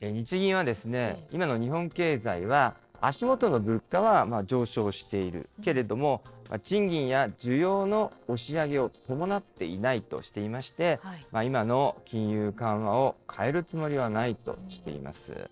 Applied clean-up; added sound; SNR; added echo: neural separator model SepFormer DNS4.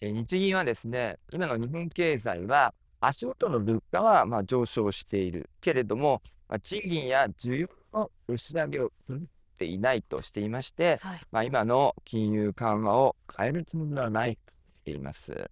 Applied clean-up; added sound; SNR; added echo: neural diffusion model UNIVERSE++.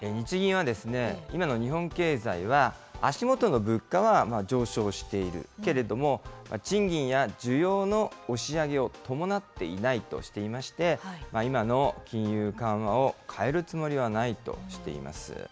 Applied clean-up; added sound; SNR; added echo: none; none; none; none.